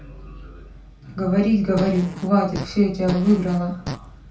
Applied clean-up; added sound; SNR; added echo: none; Fart; 11 dB; reverberation time 0.3 s.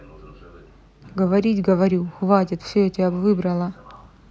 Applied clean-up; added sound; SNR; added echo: none; none; none; none.